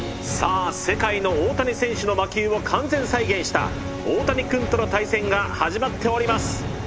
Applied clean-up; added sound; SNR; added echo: none; none; none; none.